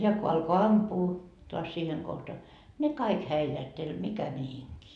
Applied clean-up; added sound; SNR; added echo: none; none; none; none.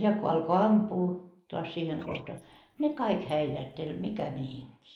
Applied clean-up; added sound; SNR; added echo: neural mask model Resemble Enhance denoiser.